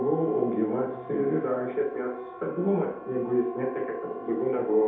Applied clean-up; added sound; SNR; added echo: none; Siren; 15 dB; reverberation time 0.8 s.